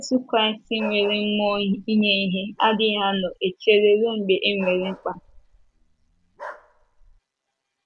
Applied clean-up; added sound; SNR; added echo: none; Bark; 17 dB; none.